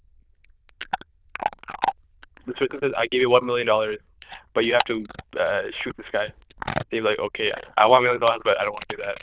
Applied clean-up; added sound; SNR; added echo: neural diffusion model UNIVERSE++.